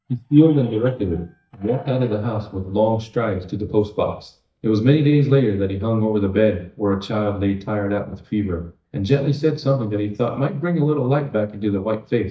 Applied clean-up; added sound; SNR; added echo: neural mask model DeepFilterNet 3.